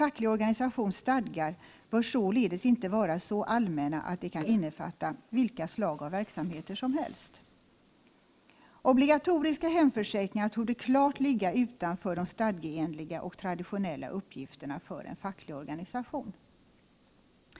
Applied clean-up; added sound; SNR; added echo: neural mask model Resemble Enhance denoiser.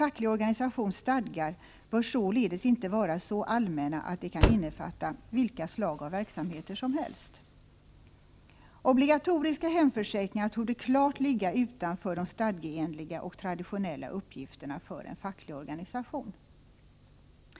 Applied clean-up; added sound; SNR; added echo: none; Slam; 1 dB; none.